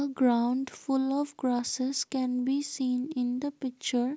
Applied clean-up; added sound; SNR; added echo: none; none; none; none.